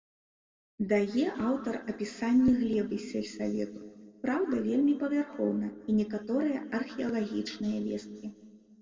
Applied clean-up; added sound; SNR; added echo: none; none; none; reverberation time 1.6 s.